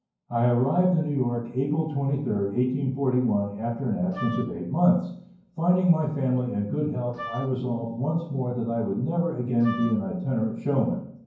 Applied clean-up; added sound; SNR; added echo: none; Wind instrument, woodwind instrument; 13 dB; reverberation time 0.9 s.